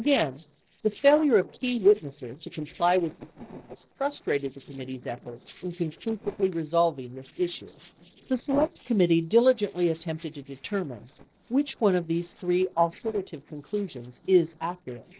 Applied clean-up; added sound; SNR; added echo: neural separator model SepFormer DNS4.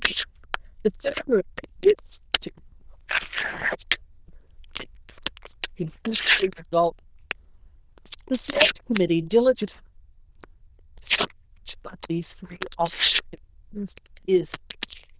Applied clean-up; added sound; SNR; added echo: neural diffusion model UNIVERSE++.